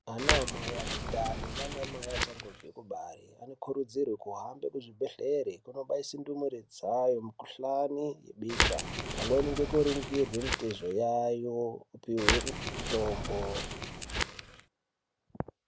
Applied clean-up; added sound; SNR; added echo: none; Crackle; 0 dB; none.